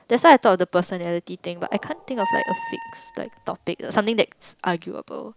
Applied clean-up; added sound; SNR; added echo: none; Squeak; 10 dB; none.